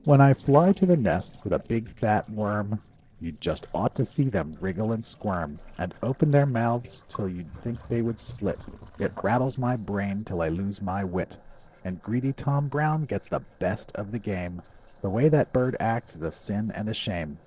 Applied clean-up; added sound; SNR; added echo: neural separator model SepFormer DNS4.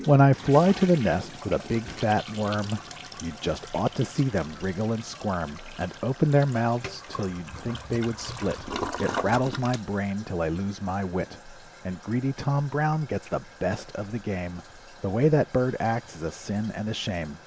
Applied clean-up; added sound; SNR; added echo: none; Toilet flush; 14 dB; none.